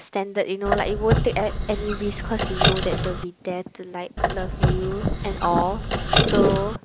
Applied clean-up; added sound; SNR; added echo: none; Squeak; -1 dB; none.